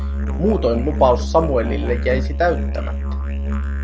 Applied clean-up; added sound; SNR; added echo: none; Musical instrument; 1 dB; none.